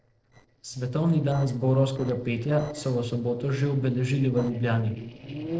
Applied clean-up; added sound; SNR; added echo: neural separator model SepFormer DNS4.